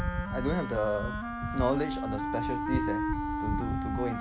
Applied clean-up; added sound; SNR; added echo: none; Wind instrument, woodwind instrument; 2 dB; none.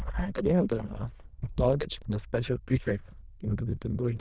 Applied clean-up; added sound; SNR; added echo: neural diffusion model UNIVERSE++.